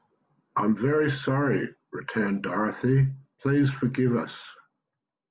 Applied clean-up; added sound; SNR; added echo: none; none; none; none.